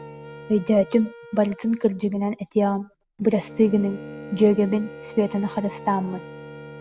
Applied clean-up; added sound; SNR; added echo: none; Wind instrument, woodwind instrument + Bowed string instrument; 17 dB; none.